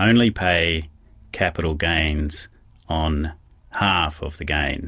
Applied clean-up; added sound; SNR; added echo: none; none; none; none.